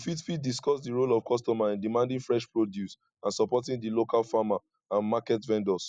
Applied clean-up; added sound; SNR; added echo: none; none; none; none.